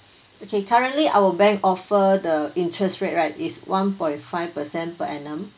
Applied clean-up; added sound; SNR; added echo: none; none; none; none.